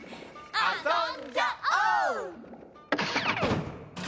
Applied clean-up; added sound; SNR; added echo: none; none; none; none.